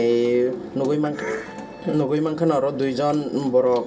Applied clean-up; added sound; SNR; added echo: none; Sink (filling or washing) / Water tap, faucet; 17 dB; reverberation time 0.2 s.